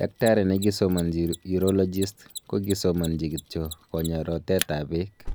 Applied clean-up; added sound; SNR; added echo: none; Mechanisms + Alarm; 14 dB; none.